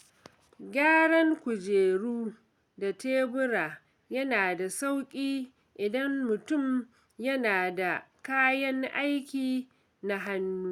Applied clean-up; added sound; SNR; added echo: none; none; none; none.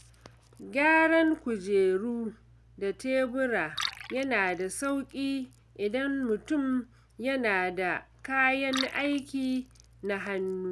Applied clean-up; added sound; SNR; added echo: none; Liquid; 16 dB; none.